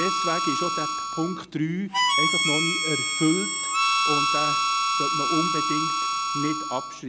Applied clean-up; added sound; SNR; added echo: none; Harmonica; -5 dB; none.